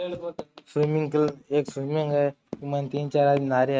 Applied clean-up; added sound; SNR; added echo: neural mask model RNNoise.